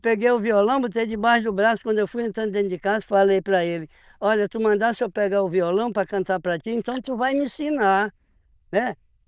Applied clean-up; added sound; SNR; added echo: neural diffusion model UNIVERSE++.